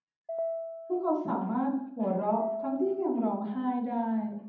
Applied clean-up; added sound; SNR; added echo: none; Piano; 9 dB; reverberation time 0.8 s.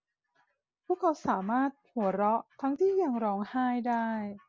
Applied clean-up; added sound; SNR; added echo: none; none; none; none.